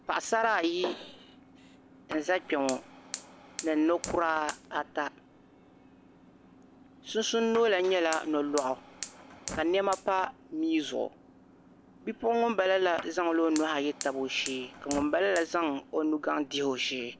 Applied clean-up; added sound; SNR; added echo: none; Fire; 16 dB; none.